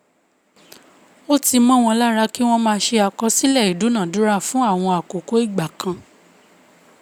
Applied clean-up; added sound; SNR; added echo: none; none; none; none.